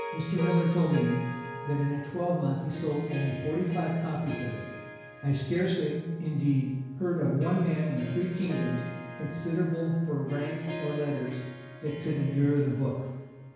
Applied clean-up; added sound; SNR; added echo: none; Harp; 12 dB; reverberation time 1.0 s.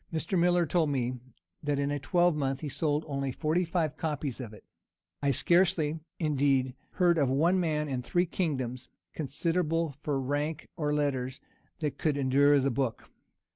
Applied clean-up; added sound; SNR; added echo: none; none; none; none.